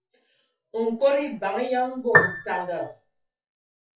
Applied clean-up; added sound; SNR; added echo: classical method WPE with log-MMSE.